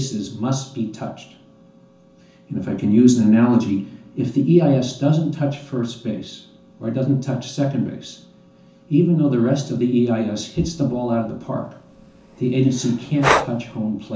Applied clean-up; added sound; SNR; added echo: none; Breathing; 5 dB; reverberation time 0.9 s.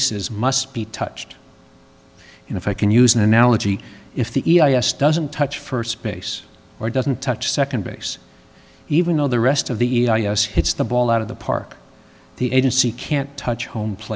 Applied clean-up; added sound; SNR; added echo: none; none; none; none.